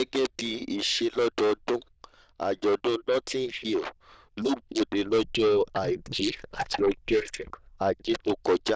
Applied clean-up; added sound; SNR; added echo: neural diffusion model UNIVERSE++.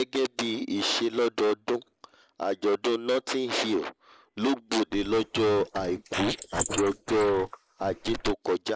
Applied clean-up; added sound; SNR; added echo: neural mask model Resemble Enhance denoiser.